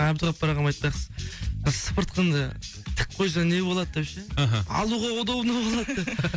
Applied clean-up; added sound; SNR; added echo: none; none; none; none.